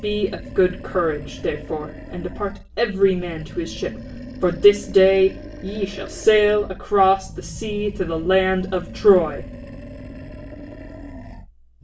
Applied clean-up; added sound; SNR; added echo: none; Animal; 14 dB; reverberation time 0.3 s.